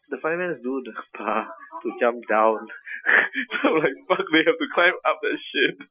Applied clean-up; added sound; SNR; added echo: classical method Wiener filter.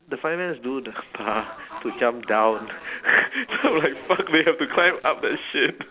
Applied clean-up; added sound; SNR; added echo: none; none; none; none.